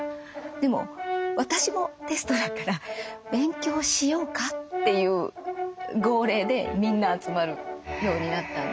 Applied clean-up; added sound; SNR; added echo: none; Brass instrument; 7 dB; none.